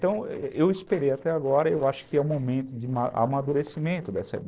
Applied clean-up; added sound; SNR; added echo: neural separator model SepFormer DNS4.